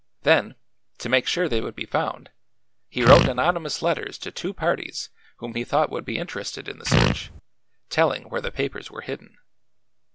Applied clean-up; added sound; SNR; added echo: none; Fart; -4 dB; none.